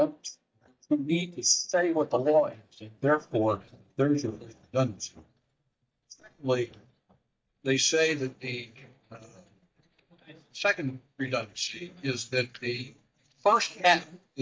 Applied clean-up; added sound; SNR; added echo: neural mask model DeepFilterNet 3.